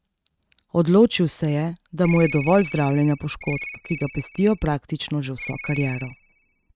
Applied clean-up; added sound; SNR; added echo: neural mask model RNNoise.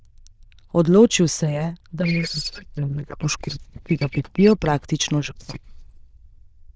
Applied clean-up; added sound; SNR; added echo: neural diffusion model UNIVERSE++.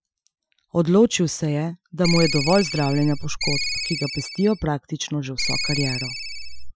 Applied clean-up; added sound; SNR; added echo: classical method Wiener filter.